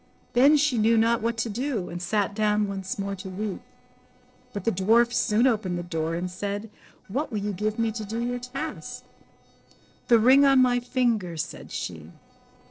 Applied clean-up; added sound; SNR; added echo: neural separator model SepFormer DNS4.